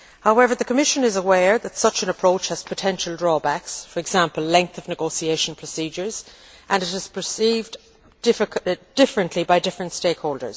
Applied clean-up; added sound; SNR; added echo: none; none; none; none.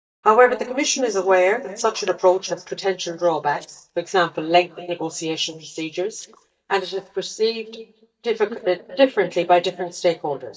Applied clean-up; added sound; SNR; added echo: neural mask model DeepFilterNet 3.